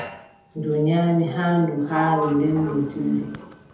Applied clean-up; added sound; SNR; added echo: none; Sliding door; 13 dB; reverberation time 0.6 s.